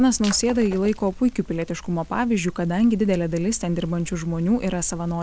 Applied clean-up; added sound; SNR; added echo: none; Shatter + Crackle; 16 dB; none.